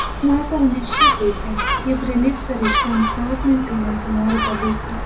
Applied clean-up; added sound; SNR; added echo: none; Gull, seagull; 2 dB; reverberation time 0.4 s.